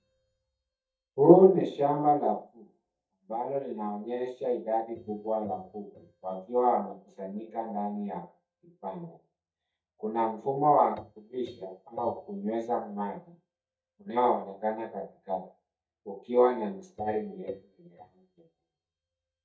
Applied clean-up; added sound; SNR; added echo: neural mask model DeepFilterNet 3.